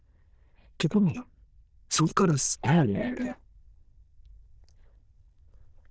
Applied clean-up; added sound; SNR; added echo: neural diffusion model UNIVERSE++.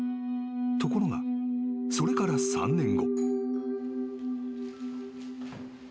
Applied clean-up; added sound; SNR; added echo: none; none; none; none.